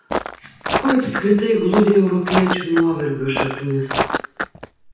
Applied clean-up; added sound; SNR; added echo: none; Walk, footsteps; 6 dB; reverberation time 0.9 s.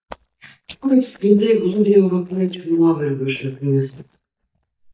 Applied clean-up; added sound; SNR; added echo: neural mask model DeepFilterNet 3.